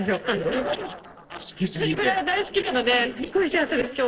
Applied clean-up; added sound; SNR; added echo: neural separator model SepFormer DNS4.